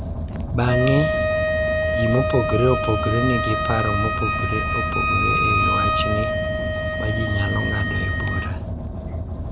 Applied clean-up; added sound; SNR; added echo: none; Wind instrument, woodwind instrument + Car; -2 dB; none.